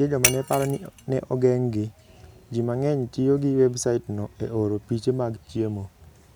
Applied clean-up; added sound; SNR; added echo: none; Shatter; 3 dB; none.